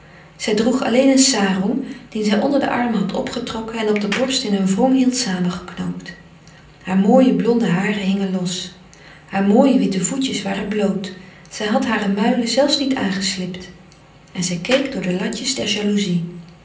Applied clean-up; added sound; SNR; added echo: none; Clapping; 14 dB; reverberation time 0.6 s.